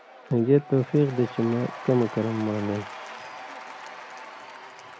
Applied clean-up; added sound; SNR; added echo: none; Applause / Crowd / Cheering; 14 dB; none.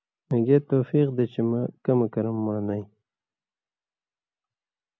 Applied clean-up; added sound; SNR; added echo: none; none; none; none.